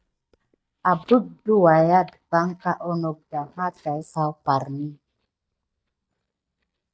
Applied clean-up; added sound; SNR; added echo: neural mask model DeepFilterNet 3.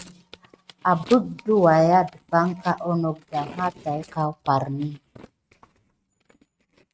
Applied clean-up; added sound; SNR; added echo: neural mask model RNNoise.